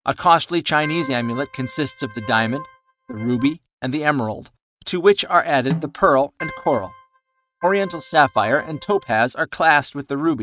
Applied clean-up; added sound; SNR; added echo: neural mask model RNNoise.